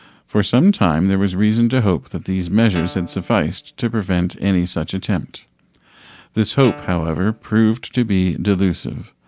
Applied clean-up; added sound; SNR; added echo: none; Guitar; 18 dB; none.